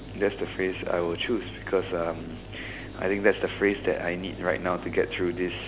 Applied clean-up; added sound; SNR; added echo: none; Mechanisms; 12 dB; none.